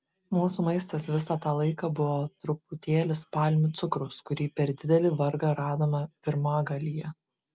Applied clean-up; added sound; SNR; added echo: none; none; none; none.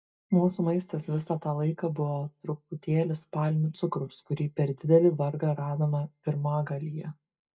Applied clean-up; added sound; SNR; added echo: neural mask model DeepFilterNet 3.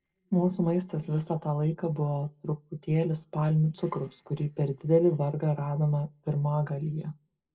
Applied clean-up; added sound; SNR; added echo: neural separator model SepFormer DNS4.